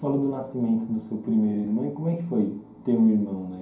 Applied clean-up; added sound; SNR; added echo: none; none; none; reverberation time 0.5 s.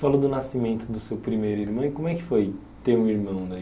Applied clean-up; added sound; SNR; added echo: none; none; none; none.